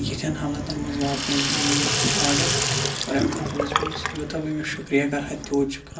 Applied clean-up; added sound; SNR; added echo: none; Sink (filling or washing); -1 dB; reverberation time 0.3 s.